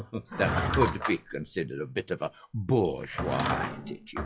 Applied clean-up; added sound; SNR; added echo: classical method log-MMSE.